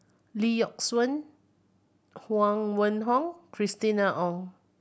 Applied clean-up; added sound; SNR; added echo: none; none; none; none.